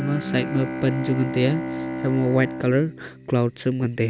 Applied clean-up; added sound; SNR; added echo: none; Bowed string instrument; 8 dB; none.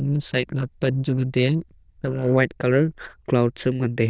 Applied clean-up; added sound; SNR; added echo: neural diffusion model UNIVERSE++.